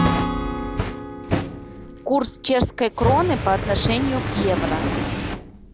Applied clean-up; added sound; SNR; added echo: none; Fire + Acoustic guitar / Strum; 1 dB; none.